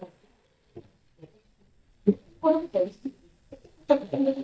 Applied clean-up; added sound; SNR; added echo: neural mask model DeepFilterNet 3.